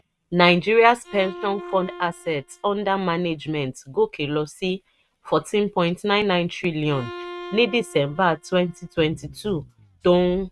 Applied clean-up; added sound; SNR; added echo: neural mask model RNNoise.